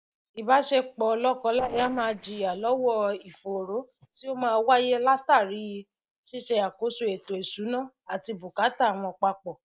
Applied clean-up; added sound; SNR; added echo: neural separator model SepFormer DNS4.